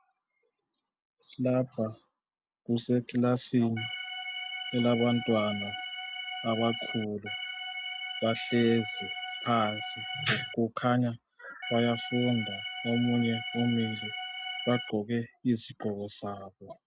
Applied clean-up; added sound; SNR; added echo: none; Organ; 6 dB; none.